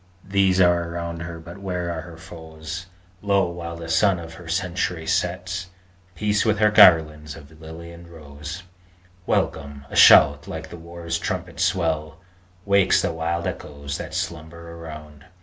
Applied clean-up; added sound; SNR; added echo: none; none; none; none.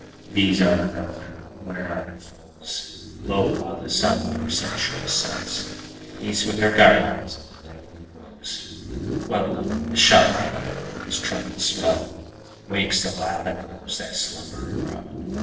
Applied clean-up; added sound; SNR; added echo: neural separator model SepFormer DNS4.